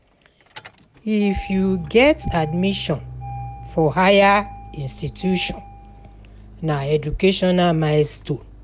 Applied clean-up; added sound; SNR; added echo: none; Engine starting; 16 dB; none.